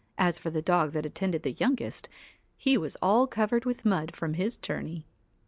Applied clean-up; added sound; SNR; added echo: none; none; none; none.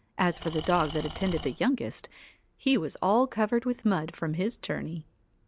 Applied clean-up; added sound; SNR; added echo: none; Engine / Tools; 11 dB; none.